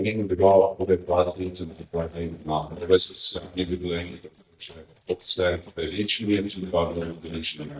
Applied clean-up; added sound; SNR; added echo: neural mask model DeepFilterNet 3.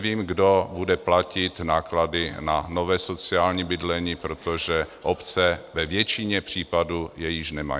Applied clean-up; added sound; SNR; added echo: none; none; none; none.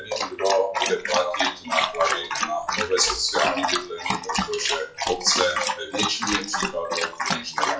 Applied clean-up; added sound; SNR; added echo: classical method WPE with log-MMSE.